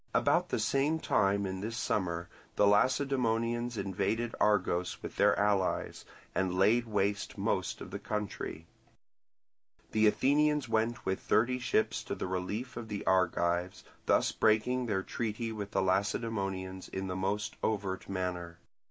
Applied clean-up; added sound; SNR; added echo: none; none; none; none.